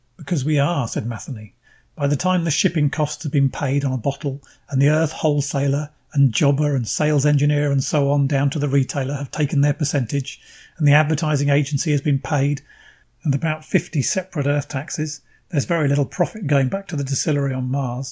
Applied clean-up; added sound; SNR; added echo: none; none; none; none.